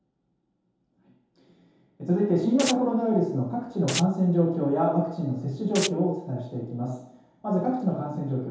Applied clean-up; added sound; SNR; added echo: none; Domestic sounds, home sounds; 9 dB; reverberation time 0.8 s.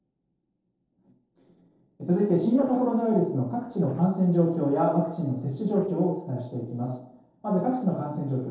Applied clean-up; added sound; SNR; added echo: neural separator model SepFormer DNS4.